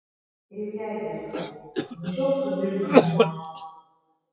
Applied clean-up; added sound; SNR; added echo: classical method WPE with log-MMSE.